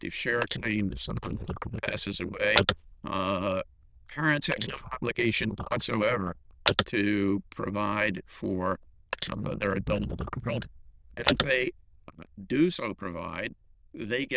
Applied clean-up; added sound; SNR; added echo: neural diffusion model UNIVERSE++.